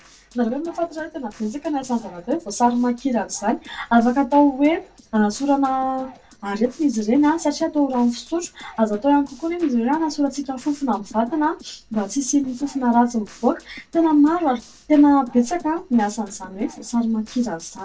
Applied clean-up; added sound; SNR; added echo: neural separator model SepFormer DNS4.